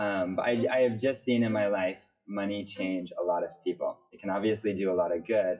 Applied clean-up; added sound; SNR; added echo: classical method WPE with log-MMSE.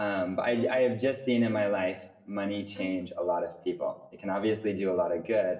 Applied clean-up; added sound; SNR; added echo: neural separator model SepFormer DNS4.